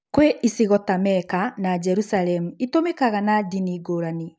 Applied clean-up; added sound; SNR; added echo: none; none; none; none.